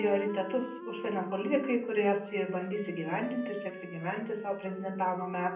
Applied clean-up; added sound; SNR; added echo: none; Wind instrument, woodwind instrument; 12 dB; reverberation time 0.6 s.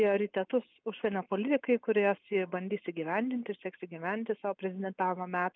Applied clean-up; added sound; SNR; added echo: none; none; none; none.